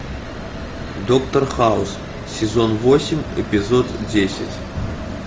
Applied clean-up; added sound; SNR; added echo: none; none; none; none.